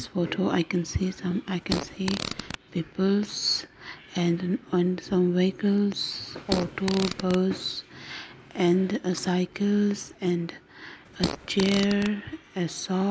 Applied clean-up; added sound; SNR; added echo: none; Fart; 6 dB; none.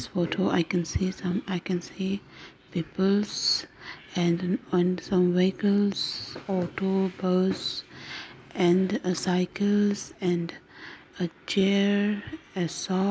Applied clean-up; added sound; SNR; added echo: none; none; none; none.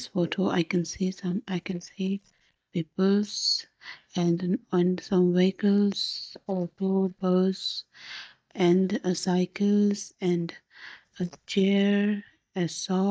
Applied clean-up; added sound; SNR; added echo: neural mask model DeepFilterNet 3.